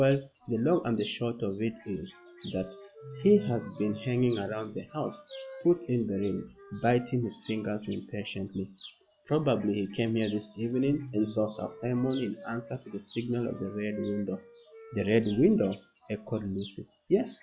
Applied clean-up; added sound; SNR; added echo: classical method log-MMSE.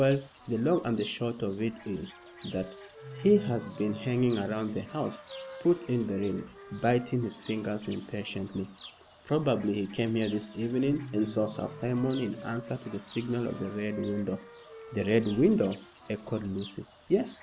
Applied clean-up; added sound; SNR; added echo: none; Wind instrument, woodwind instrument + Bird / Fowl; 17 dB; none.